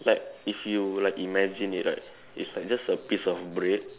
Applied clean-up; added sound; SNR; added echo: none; none; none; none.